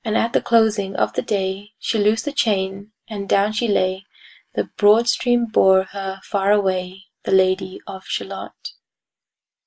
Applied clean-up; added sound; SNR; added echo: neural mask model Resemble Enhance denoiser.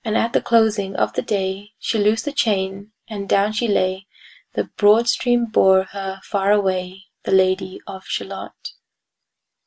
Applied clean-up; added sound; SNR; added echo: none; none; none; none.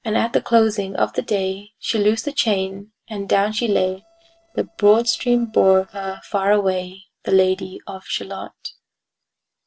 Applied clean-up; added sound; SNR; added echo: neural separator model SepFormer DNS4.